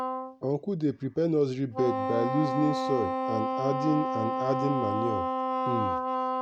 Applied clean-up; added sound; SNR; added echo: none; Wind instrument, woodwind instrument; 1 dB; none.